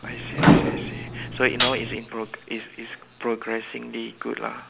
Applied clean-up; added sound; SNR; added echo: none; Hi-hat + Microwave oven; -5 dB; none.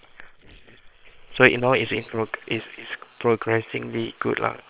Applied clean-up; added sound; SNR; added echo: neural separator model SepFormer WHAM!.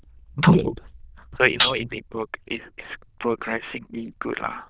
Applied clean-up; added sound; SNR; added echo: neural diffusion model UNIVERSE++.